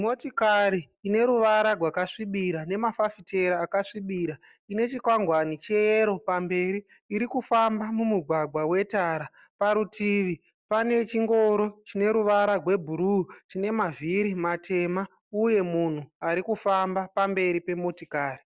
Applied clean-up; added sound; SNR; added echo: none; none; none; none.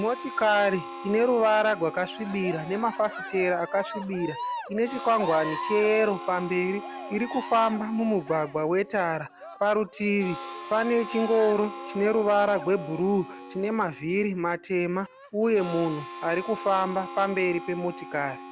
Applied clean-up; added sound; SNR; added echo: none; Cheering + Harmonica; 12 dB; none.